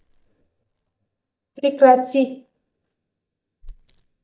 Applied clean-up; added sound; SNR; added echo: neural mask model DeepFilterNet 3.